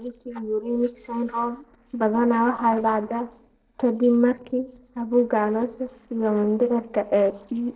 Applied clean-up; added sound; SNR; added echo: neural separator model SepFormer DNS4.